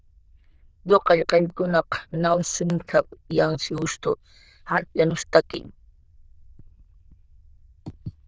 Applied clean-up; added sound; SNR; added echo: neural diffusion model UNIVERSE++.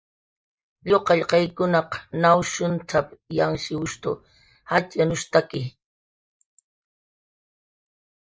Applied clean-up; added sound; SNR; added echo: neural mask model Resemble Enhance denoiser.